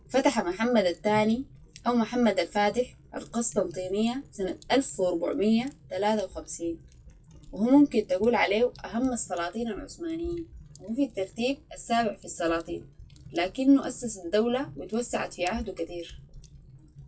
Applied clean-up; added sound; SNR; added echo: classical method WPE with log-MMSE.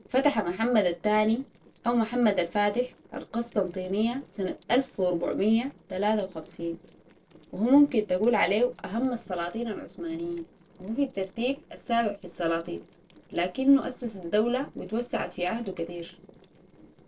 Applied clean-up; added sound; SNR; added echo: neural separator model SepFormer DNS4.